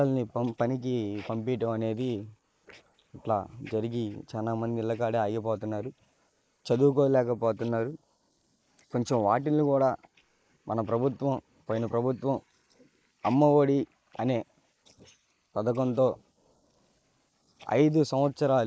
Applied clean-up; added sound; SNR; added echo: neural mask model Resemble Enhance denoiser.